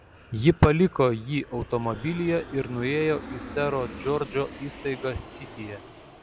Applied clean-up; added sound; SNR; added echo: none; Aircraft; 15 dB; none.